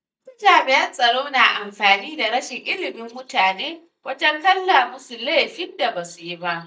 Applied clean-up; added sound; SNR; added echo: neural mask model DeepFilterNet 3.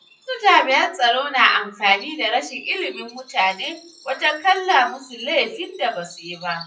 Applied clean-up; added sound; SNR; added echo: classical method WPE with log-MMSE.